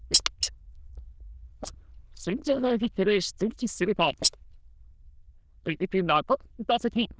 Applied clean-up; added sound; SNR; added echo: neural diffusion model UNIVERSE++.